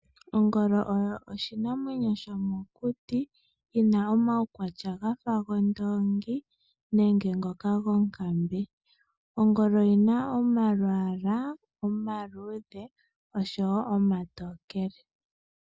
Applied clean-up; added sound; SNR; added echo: none; none; none; none.